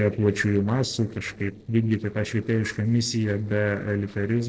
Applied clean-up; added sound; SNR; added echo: neural separator model SepFormer DNS4.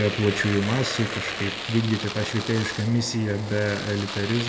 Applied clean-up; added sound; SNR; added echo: none; Domestic sounds, home sounds; 8 dB; reverberation time 0.9 s.